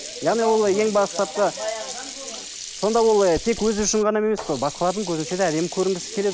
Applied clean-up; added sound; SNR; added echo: none; Sink (filling or washing); 13 dB; none.